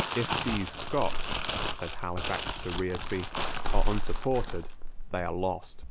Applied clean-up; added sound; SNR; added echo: none; Crumpling, crinkling; -5 dB; none.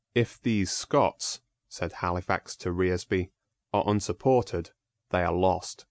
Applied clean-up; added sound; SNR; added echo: none; none; none; none.